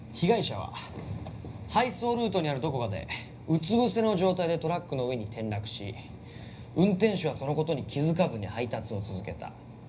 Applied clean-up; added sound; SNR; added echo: none; Engine; 19 dB; reverberation time 0.4 s.